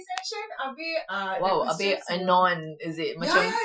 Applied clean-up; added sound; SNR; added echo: classical method Wiener filter.